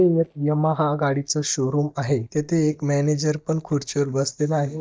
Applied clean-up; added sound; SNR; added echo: neural mask model DeepFilterNet 3.